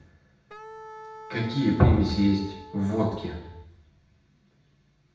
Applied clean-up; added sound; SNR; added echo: none; Wind instrument, woodwind instrument; 17 dB; reverberation time 0.8 s.